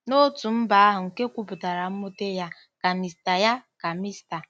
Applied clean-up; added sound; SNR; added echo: none; none; none; none.